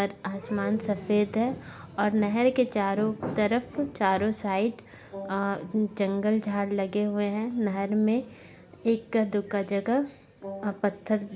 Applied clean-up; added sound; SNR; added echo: none; Wind instrument, woodwind instrument; 14 dB; none.